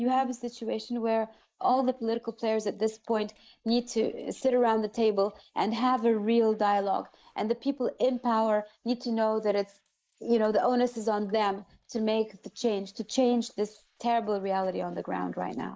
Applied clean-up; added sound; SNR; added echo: neural mask model Resemble Enhance denoiser.